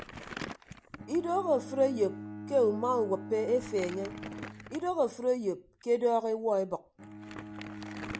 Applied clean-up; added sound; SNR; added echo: none; Crumpling, crinkling + Bowed string instrument; 12 dB; none.